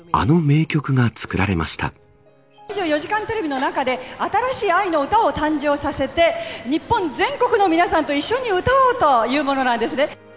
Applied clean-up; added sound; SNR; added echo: none; none; none; none.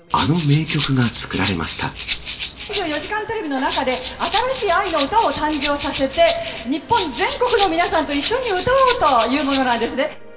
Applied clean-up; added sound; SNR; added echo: none; Rattle (instrument); 10 dB; reverberation time 0.7 s.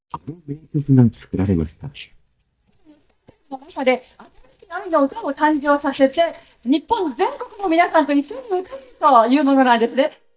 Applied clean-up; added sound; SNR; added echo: neural mask model DeepFilterNet 3.